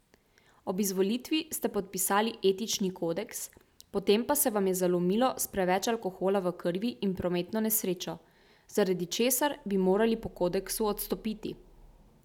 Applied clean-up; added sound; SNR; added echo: none; none; none; none.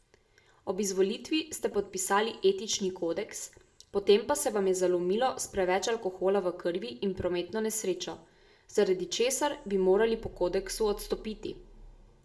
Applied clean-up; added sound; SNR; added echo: none; none; none; reverberation time 0.3 s.